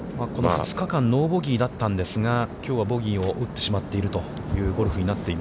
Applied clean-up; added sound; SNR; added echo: none; none; none; none.